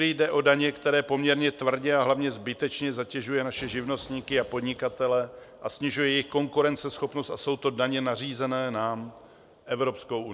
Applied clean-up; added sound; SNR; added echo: none; none; none; none.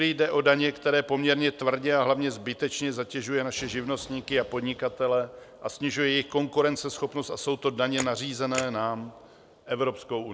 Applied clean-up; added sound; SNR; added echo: none; Camera; 13 dB; none.